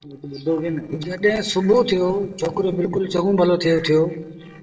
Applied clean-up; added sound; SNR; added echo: neural separator model SepFormer DNS4.